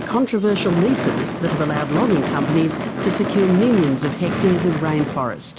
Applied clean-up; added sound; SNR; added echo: none; Gunshot, gunfire / Fireworks; 5 dB; none.